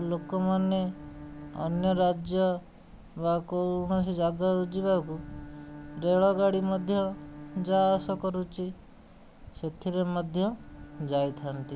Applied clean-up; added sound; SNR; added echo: none; Bowed string instrument; 17 dB; none.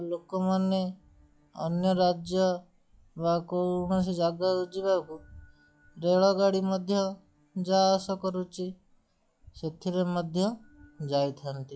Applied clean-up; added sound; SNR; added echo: classical method log-MMSE.